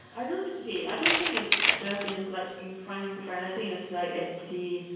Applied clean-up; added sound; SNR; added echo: none; Tools; -4 dB; reverberation time 1.0 s.